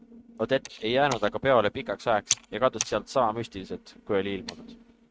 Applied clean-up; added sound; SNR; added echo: neural mask model RNNoise.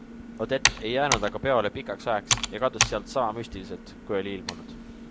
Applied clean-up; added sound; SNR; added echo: none; Computer keyboard; 2 dB; none.